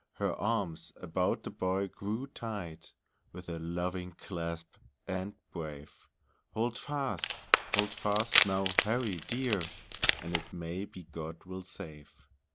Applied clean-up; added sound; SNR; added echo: none; Wood; -4 dB; none.